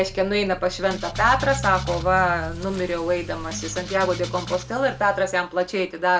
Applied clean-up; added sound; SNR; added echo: none; Rattle (instrument) + Accelerating, revving, vroom / Motor vehicle (road); 11 dB; none.